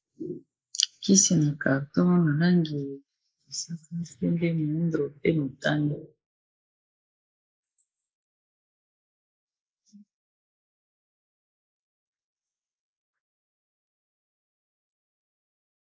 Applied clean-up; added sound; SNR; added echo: neural mask model Resemble Enhance denoiser.